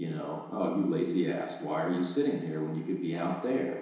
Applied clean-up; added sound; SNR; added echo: none; none; none; reverberation time 1.0 s.